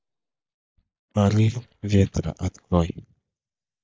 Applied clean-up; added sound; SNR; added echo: neural mask model DeepFilterNet 3.